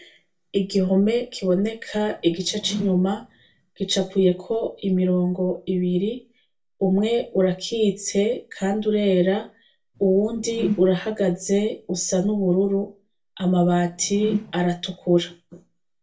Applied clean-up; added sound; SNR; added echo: none; Whoosh, swoosh, swish; 10 dB; reverberation time 0.2 s.